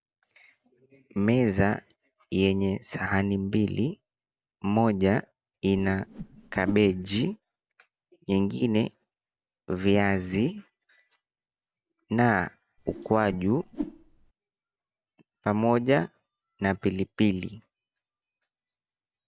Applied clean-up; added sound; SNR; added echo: none; Whoosh, swoosh, swish; 12 dB; none.